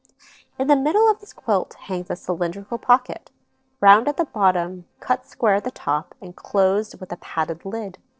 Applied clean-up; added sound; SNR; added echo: neural separator model SepFormer DNS4.